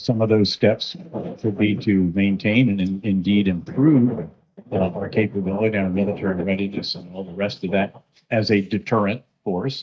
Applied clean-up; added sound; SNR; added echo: neural mask model DeepFilterNet 3.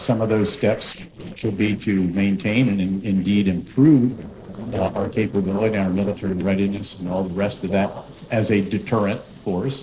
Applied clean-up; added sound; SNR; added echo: neural separator model SepFormer DNS4.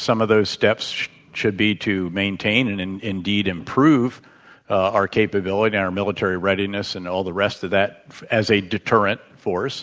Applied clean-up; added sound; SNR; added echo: none; none; none; none.